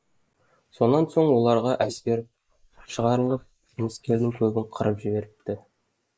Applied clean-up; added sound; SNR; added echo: neural mask model Resemble Enhance denoiser.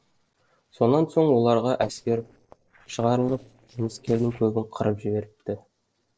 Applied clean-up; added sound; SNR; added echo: neural separator model SepFormer DNS4.